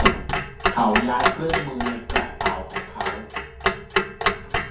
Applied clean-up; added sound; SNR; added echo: none; Clock; -4 dB; reverberation time 0.6 s.